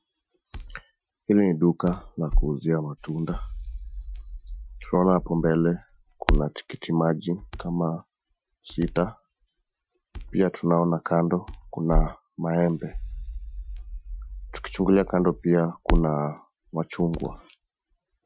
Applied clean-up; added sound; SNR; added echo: classical method Wiener filter.